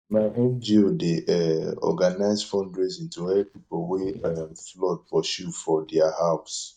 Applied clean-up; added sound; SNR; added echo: neural mask model DeepFilterNet 3.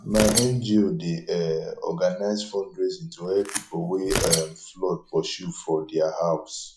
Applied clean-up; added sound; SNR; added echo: classical method log-MMSE.